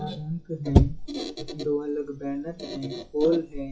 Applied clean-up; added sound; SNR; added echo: classical method WPE with log-MMSE.